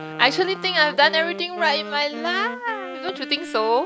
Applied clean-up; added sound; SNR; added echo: none; Wind instrument, woodwind instrument; 12 dB; none.